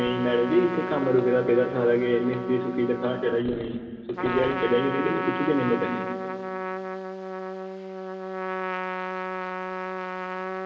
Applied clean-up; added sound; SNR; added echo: none; Trumpet; 6 dB; reverberation time 2.8 s.